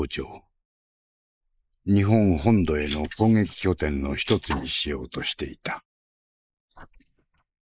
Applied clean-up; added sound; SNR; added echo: neural mask model Resemble Enhance denoiser.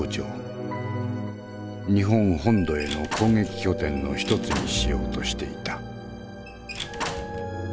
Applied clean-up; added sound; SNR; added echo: none; Squeak / Slam / Wood; 10 dB; none.